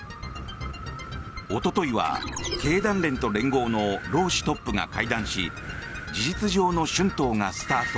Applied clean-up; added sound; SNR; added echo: none; Wind; 12 dB; none.